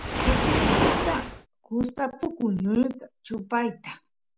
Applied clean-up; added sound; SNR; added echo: none; Waves, surf; -1 dB; none.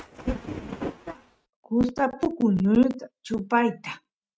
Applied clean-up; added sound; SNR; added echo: neural mask model RNNoise.